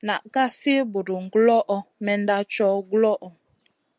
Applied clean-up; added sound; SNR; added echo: none; none; none; none.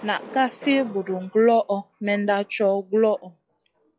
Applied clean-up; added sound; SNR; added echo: classical method log-MMSE.